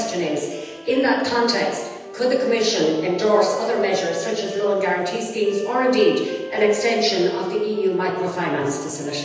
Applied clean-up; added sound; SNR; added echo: none; Wind instrument, woodwind instrument; 16 dB; reverberation time 1.1 s.